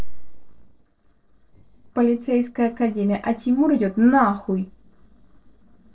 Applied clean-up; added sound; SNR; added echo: neural separator model SepFormer DNS4.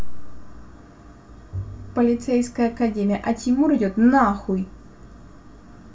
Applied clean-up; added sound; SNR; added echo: none; Bowed string instrument; 17 dB; reverberation time 0.2 s.